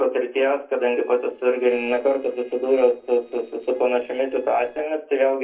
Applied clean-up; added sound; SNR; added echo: neural separator model SepFormer DNS4.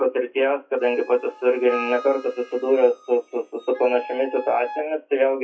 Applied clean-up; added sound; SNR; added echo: classical method WPE with log-MMSE.